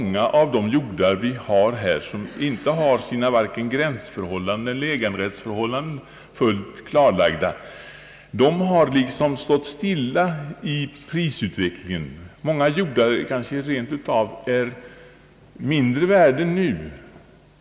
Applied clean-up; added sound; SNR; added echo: none; none; none; none.